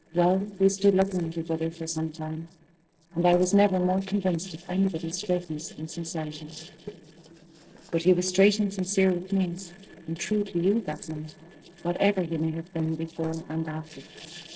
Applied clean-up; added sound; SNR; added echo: neural separator model SepFormer DNS4.